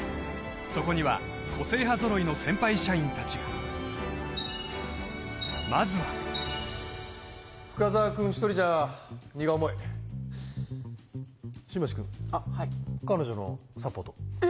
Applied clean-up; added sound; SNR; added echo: none; none; none; none.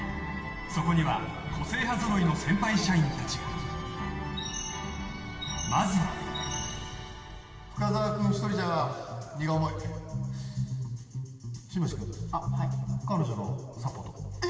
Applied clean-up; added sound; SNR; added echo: none; none; none; reverberation time 2.5 s.